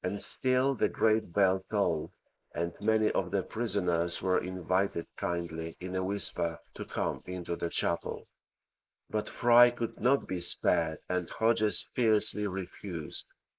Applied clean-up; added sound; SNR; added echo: neural mask model Resemble Enhance denoiser.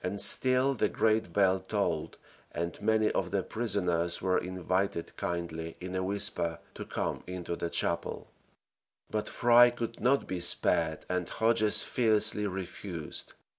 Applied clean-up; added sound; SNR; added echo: none; none; none; none.